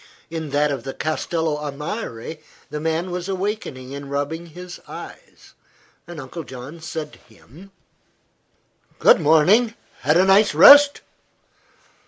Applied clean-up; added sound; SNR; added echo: none; none; none; none.